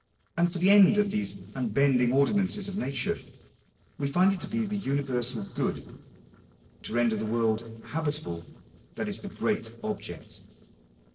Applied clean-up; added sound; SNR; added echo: neural separator model SepFormer DNS4.